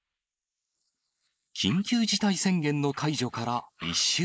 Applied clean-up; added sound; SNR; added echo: neural mask model Resemble Enhance denoiser.